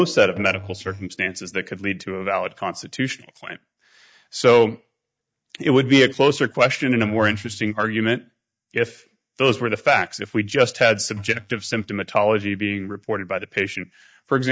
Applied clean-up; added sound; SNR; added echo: neural mask model DeepFilterNet 3.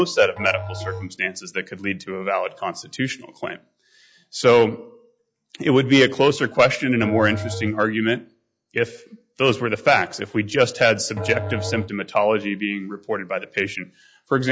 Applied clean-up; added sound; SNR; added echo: classical method log-MMSE.